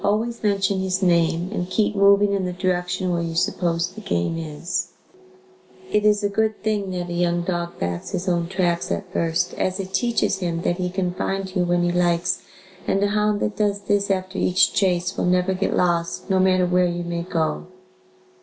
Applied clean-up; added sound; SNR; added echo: none; none; none; none.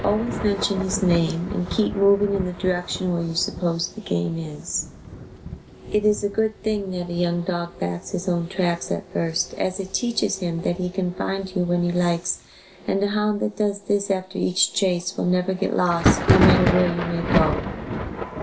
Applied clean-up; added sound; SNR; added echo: none; Thunder; 5 dB; none.